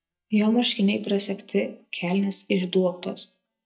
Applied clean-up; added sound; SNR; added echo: neural mask model DeepFilterNet 3.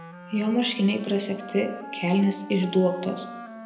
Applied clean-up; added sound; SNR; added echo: none; Wind instrument, woodwind instrument; 15 dB; reverberation time 0.7 s.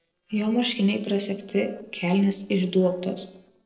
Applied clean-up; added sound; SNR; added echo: neural separator model SepFormer DNS4.